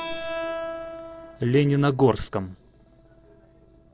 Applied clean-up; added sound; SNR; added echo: neural separator model SepFormer DNS4.